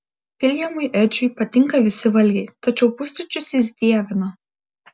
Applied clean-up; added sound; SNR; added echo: none; none; none; none.